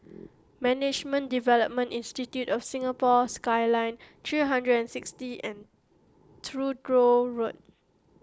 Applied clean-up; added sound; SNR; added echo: none; none; none; none.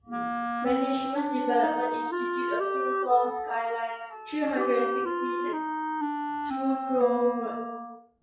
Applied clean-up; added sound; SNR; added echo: classical method WPE with log-MMSE.